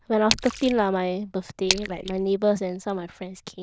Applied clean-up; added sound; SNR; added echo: neural diffusion model UNIVERSE++.